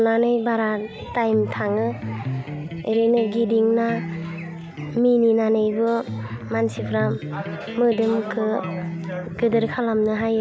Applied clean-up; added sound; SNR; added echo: none; Electric guitar; 9 dB; none.